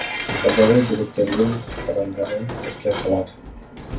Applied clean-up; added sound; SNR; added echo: none; Dishes, pots, and pans; 8 dB; reverberation time 0.2 s.